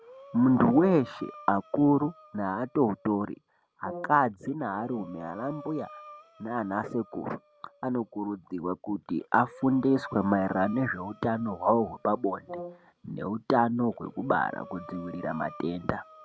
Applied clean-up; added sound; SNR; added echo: none; Brass instrument + Breathing; 19 dB; none.